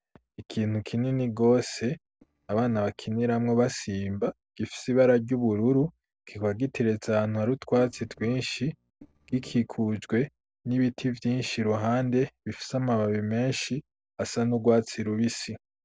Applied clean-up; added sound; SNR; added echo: neural separator model SepFormer DNS4.